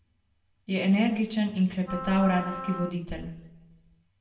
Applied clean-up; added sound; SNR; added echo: none; Wind instrument, woodwind instrument; 11 dB; reverberation time 0.7 s.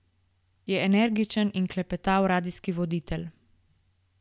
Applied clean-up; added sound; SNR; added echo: none; none; none; none.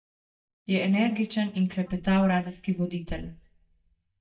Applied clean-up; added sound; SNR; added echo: neural mask model DeepFilterNet 3.